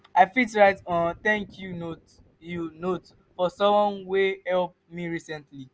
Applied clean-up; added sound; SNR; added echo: none; none; none; none.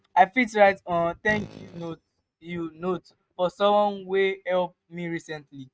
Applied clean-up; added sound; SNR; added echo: neural mask model RNNoise.